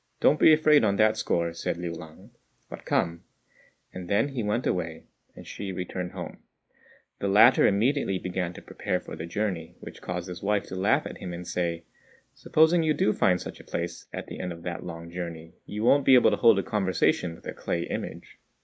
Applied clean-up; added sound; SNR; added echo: neural mask model Resemble Enhance denoiser.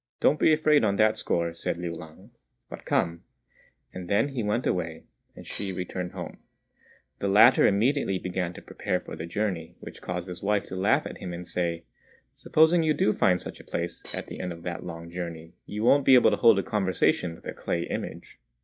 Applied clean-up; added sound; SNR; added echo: neural mask model DeepFilterNet 3.